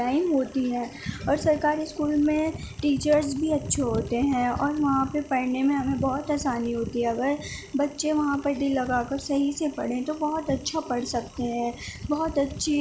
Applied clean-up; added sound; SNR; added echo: none; Typing; 19 dB; none.